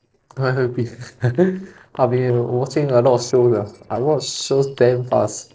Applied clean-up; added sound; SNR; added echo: neural separator model SepFormer DNS4.